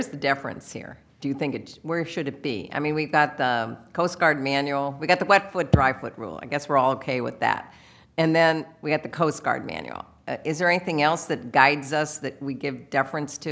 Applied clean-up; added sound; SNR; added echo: none; none; none; none.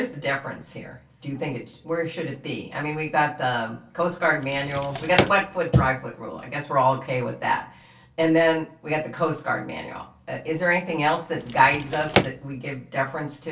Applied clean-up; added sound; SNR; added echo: none; Drawer open or close; 2 dB; reverberation time 0.2 s.